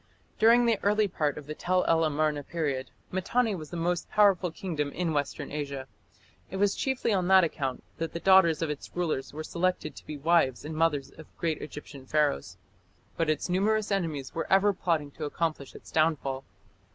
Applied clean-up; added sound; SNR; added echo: none; none; none; none.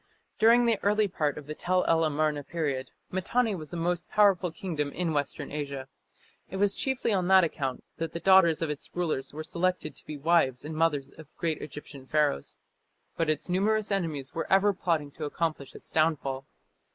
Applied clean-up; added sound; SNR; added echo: neural mask model Resemble Enhance denoiser.